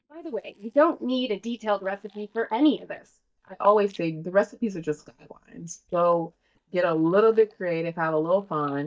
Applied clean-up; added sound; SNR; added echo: neural mask model DeepFilterNet 3.